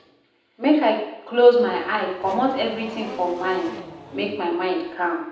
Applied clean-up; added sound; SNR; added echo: none; Race car, auto racing / Accelerating, revving, vroom; 17 dB; reverberation time 0.8 s.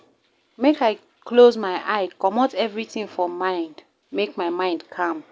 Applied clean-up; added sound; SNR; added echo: none; none; none; none.